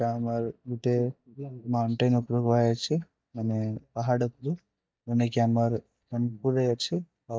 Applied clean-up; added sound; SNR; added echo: neural mask model DeepFilterNet 3.